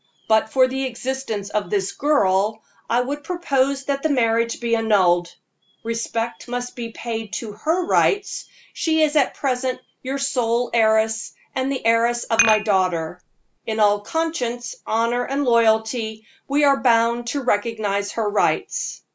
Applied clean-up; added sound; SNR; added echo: none; Dishes, pots, and pans; 5 dB; none.